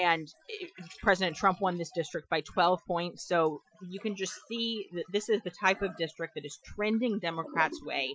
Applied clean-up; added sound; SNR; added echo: classical method Wiener filter.